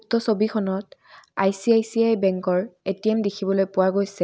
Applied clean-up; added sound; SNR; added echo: none; none; none; none.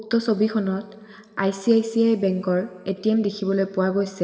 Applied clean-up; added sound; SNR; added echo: none; none; none; reverberation time 1.7 s.